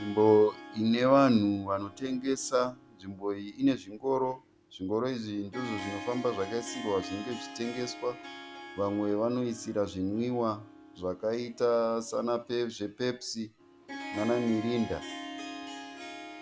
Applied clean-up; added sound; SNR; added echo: none; Harp; 14 dB; none.